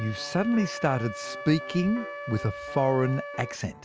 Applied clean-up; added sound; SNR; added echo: none; Wind instrument, woodwind instrument; 11 dB; none.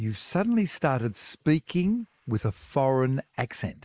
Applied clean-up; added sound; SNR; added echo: neural mask model Resemble Enhance denoiser.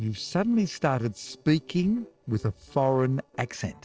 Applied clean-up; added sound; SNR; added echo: neural separator model SepFormer DNS4.